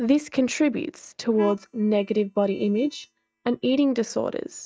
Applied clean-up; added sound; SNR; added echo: neural mask model DeepFilterNet 3.